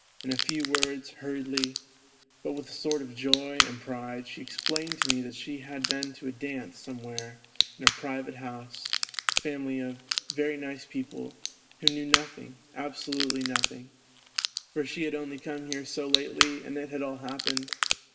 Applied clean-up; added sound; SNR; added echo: none; Crack / Crackle; -2 dB; reverberation time 2.8 s.